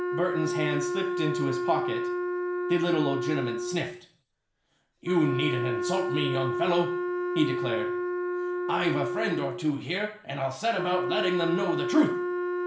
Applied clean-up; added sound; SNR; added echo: none; Wind instrument, woodwind instrument; 1 dB; reverberation time 0.5 s.